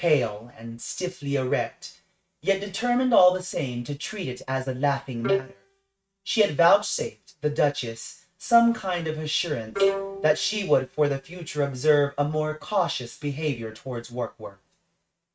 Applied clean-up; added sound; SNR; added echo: neural mask model RNNoise.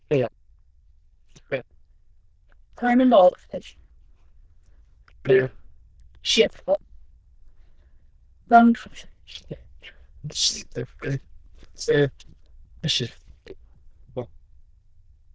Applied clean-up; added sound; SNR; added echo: neural diffusion model UNIVERSE++.